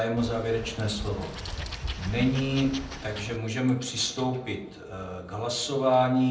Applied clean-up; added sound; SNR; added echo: none; Wild animals; 9 dB; reverberation time 0.6 s.